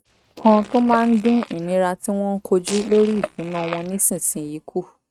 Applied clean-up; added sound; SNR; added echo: neural mask model RNNoise.